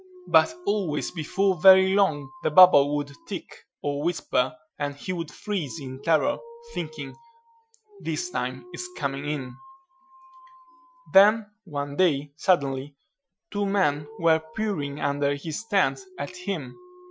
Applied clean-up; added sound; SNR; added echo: classical method Wiener filter.